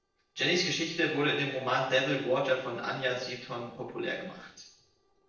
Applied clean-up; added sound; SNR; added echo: neural separator model SepFormer DNS4.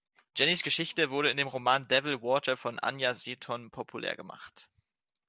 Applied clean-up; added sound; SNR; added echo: none; none; none; none.